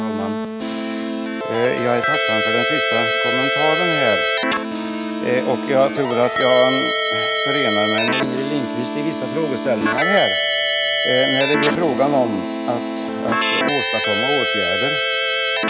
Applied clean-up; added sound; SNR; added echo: none; Keyboard (musical); -1 dB; none.